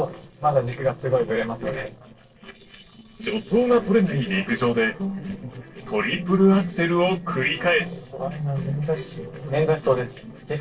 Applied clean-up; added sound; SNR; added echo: neural separator model SepFormer DNS4.